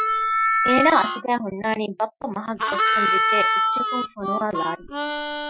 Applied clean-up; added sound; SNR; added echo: classical method Wiener filter.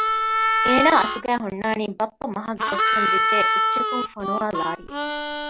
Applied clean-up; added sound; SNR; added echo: none; Harmonica; -3 dB; none.